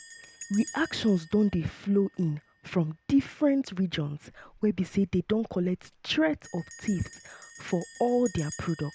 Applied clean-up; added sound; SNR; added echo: none; Bell; 20 dB; none.